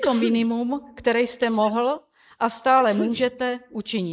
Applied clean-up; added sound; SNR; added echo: neural mask model Resemble Enhance denoiser.